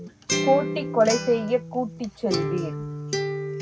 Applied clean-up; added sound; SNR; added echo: none; Acoustic guitar; 4 dB; reverberation time 0.4 s.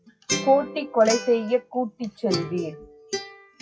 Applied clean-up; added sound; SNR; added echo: classical method WPE with log-MMSE.